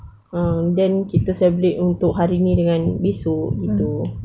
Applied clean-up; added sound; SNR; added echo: none; none; none; none.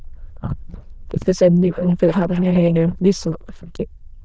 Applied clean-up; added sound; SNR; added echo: neural diffusion model UNIVERSE++.